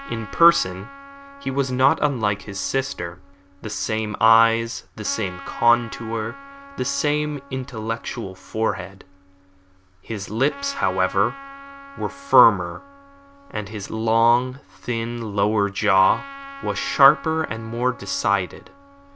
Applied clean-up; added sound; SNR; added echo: none; Trumpet; 19 dB; none.